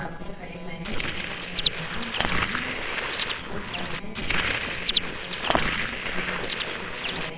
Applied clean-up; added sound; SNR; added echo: neural separator model SepFormer WHAMR!.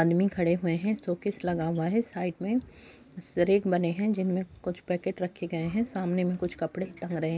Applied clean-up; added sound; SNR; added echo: none; none; none; none.